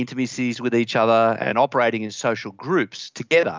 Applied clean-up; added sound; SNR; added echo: none; none; none; none.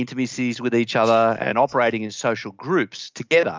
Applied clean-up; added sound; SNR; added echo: neural mask model DeepFilterNet 3.